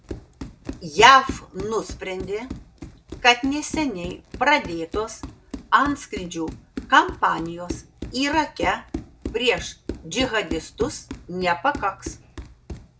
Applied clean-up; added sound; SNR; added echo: none; Run; 13 dB; none.